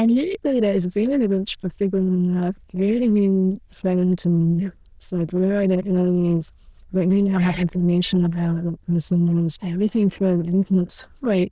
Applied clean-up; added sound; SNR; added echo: neural diffusion model UNIVERSE++.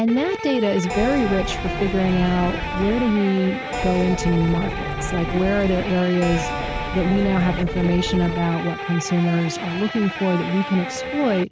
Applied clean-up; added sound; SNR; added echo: none; Keyboard (musical) + Electric guitar; 5 dB; none.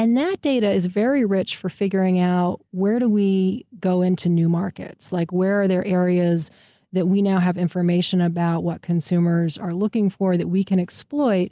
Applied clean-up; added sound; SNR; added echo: none; none; none; none.